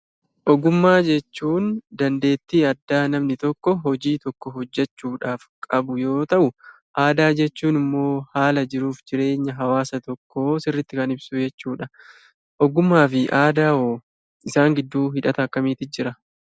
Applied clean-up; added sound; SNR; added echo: none; none; none; none.